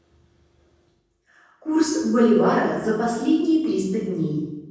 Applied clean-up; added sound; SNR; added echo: none; none; none; reverberation time 1.1 s.